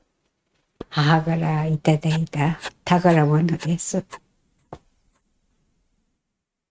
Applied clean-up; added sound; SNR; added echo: neural mask model RNNoise.